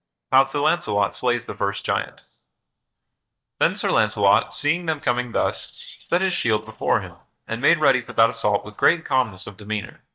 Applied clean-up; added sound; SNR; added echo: neural mask model DeepFilterNet 3.